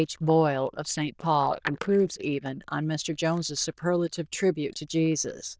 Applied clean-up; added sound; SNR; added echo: neural diffusion model UNIVERSE++.